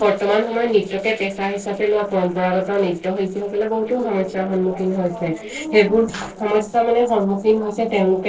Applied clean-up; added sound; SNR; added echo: neural separator model SepFormer DNS4.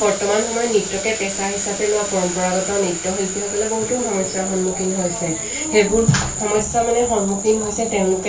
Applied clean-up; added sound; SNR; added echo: none; Boiling; 16 dB; reverberation time 0.2 s.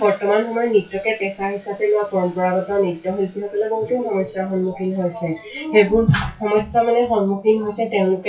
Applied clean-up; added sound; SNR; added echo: classical method WPE with log-MMSE.